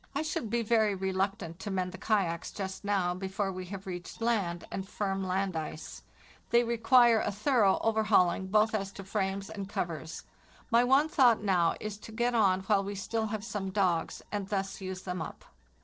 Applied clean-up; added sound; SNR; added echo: neural separator model SepFormer DNS4.